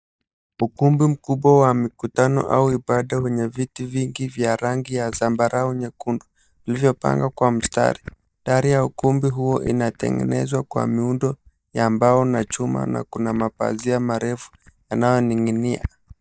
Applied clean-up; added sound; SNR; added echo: neural mask model DeepFilterNet 3.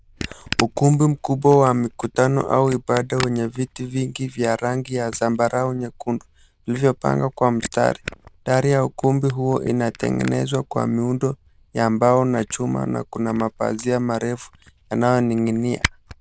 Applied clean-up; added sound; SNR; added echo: neural diffusion model UNIVERSE++.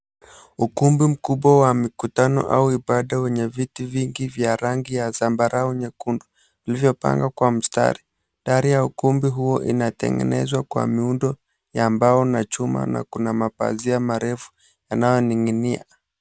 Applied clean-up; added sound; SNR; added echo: none; none; none; none.